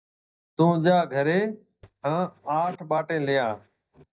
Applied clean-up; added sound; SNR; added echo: neural mask model DeepFilterNet 3.